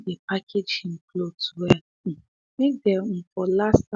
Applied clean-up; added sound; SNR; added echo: none; none; none; none.